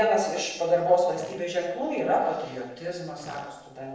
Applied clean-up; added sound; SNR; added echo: neural separator model SepFormer DNS4.